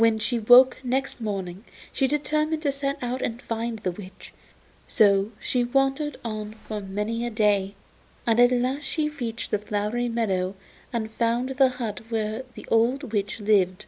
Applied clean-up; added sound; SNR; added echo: none; none; none; none.